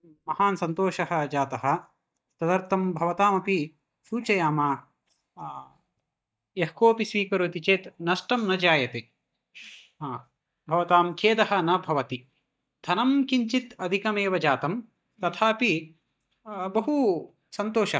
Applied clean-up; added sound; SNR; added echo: neural mask model DeepFilterNet 3.